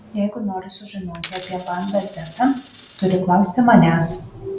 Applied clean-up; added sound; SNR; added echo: none; Coin (dropping); 18 dB; none.